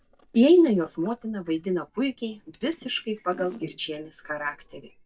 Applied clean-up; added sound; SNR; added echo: neural mask model DeepFilterNet 3.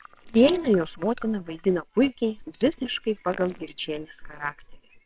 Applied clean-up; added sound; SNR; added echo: neural separator model SepFormer WHAMR!.